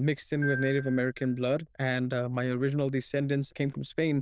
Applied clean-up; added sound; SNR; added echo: neural diffusion model UNIVERSE++.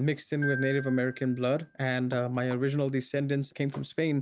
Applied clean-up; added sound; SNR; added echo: none; Glockenspiel; 13 dB; none.